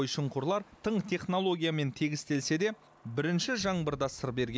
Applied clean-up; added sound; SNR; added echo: none; none; none; none.